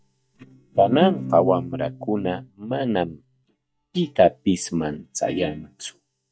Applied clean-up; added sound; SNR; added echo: neural mask model DeepFilterNet 3.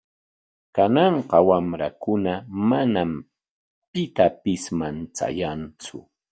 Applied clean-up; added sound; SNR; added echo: none; none; none; none.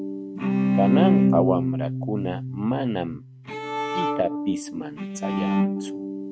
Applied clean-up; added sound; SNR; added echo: neural mask model RNNoise.